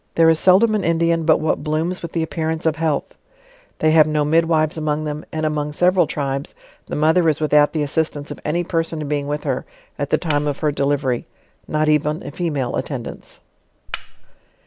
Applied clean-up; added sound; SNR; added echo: none; Cutlery, silverware; 4 dB; none.